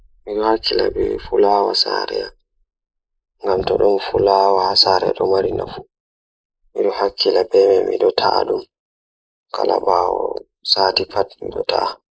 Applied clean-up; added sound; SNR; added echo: neural mask model Resemble Enhance denoiser.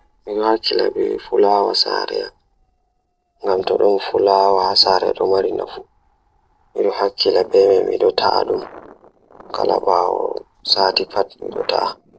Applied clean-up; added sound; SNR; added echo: neural separator model SepFormer DNS4.